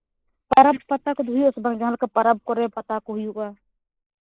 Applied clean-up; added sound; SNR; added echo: neural mask model Resemble Enhance denoiser.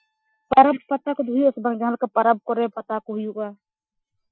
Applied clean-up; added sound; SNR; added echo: classical method Wiener filter.